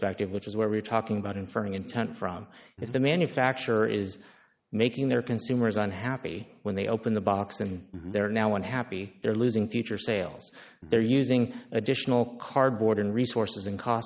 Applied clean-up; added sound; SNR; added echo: none; none; none; none.